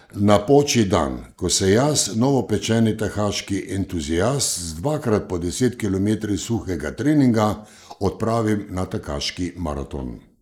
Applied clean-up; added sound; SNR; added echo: neural mask model Resemble Enhance denoiser.